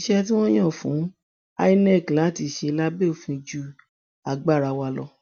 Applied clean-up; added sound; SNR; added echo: none; none; none; none.